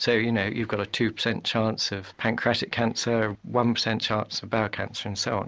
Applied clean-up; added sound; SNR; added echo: none; none; none; none.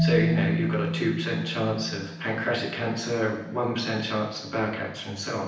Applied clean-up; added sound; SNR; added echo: none; Marimba, xylophone; 3 dB; reverberation time 0.9 s.